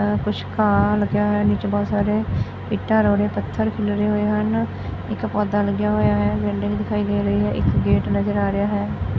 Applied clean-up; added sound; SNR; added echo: none; none; none; none.